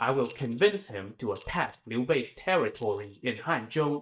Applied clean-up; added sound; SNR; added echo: neural mask model DeepFilterNet 3.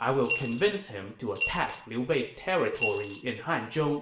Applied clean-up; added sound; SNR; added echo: none; Coin (dropping) / Glass; 7 dB; reverberation time 0.7 s.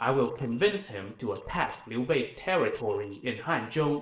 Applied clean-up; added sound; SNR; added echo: neural separator model SepFormer DNS4.